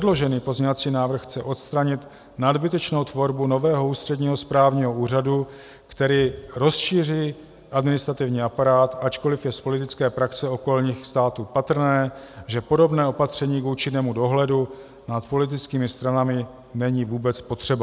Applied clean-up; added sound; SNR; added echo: none; none; none; none.